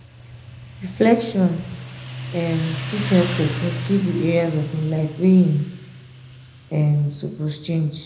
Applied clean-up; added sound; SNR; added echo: none; Motorcycle; 11 dB; reverberation time 0.7 s.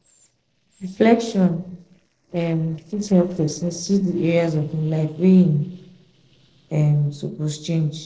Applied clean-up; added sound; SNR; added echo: neural separator model SepFormer DNS4.